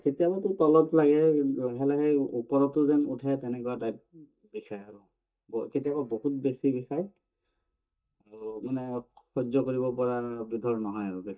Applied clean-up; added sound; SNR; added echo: neural mask model DeepFilterNet 3.